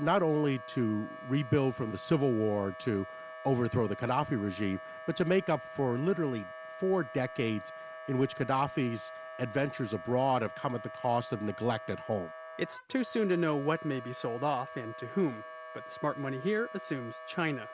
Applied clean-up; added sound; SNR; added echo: none; Wind instrument, woodwind instrument; 13 dB; none.